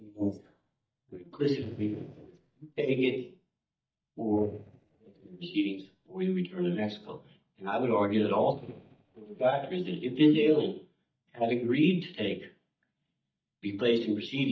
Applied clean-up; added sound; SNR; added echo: neural mask model DeepFilterNet 3.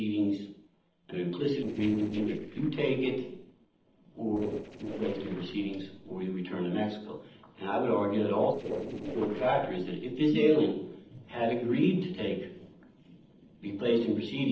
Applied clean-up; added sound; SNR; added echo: neural separator model SepFormer DNS4.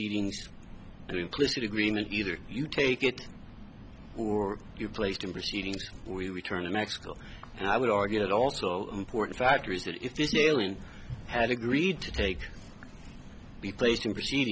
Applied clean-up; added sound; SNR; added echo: none; none; none; none.